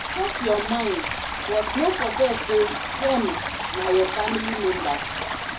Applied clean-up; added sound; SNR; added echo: none; Stream; 3 dB; reverberation time 0.4 s.